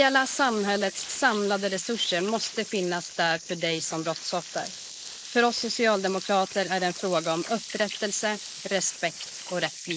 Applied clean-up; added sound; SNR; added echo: neural mask model Resemble Enhance denoiser.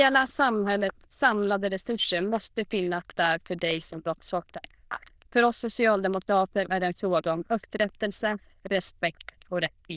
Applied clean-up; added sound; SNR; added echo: neural diffusion model UNIVERSE++.